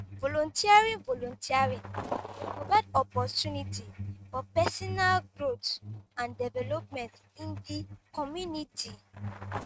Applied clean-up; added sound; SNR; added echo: neural mask model RNNoise.